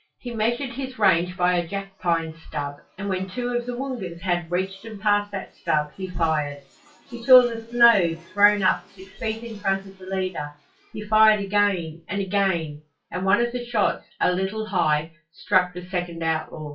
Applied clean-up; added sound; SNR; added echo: classical method WPE with log-MMSE.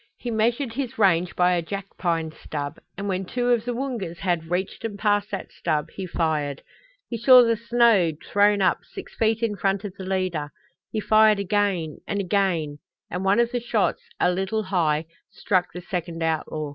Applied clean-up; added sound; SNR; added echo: none; none; none; none.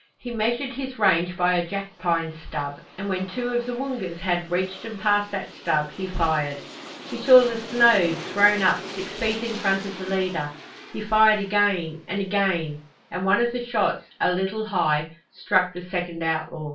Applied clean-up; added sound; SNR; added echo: none; Aircraft; 17 dB; reverberation time 0.3 s.